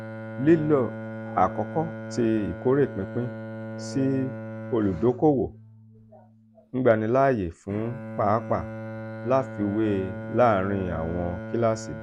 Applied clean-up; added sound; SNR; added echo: none; Bowed string instrument; 11 dB; none.